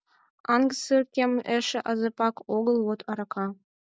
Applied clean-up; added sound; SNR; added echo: none; none; none; none.